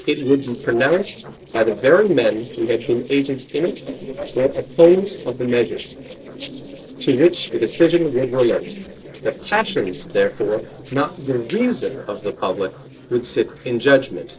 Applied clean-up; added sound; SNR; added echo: neural separator model SepFormer DNS4.